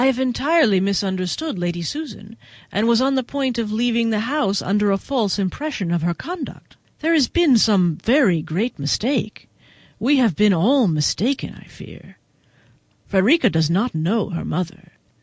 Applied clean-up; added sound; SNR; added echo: none; none; none; none.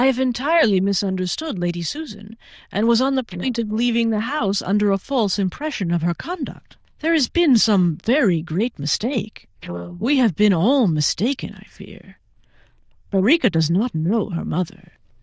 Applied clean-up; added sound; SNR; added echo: neural diffusion model UNIVERSE++.